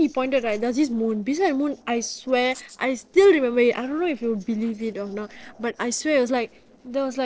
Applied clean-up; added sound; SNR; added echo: neural separator model SepFormer DNS4.